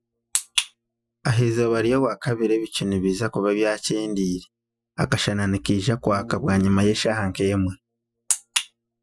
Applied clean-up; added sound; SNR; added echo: classical method Wiener filter.